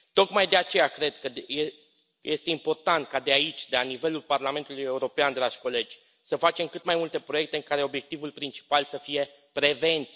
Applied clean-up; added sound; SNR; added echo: none; none; none; none.